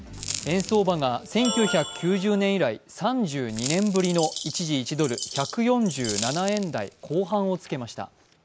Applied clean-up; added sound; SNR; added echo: none; Crackle + Bird vocalization, bird call, bird song; 12 dB; none.